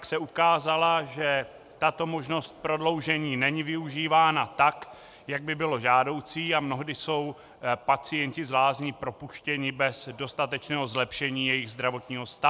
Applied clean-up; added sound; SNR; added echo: none; none; none; none.